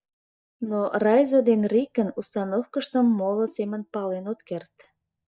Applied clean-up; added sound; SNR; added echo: neural mask model DeepFilterNet 3.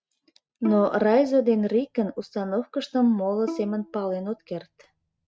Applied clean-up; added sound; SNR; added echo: neural mask model RNNoise.